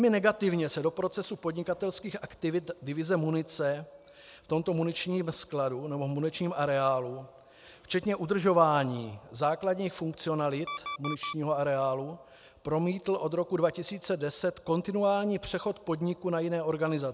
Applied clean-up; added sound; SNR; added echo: none; Alarm; 10 dB; none.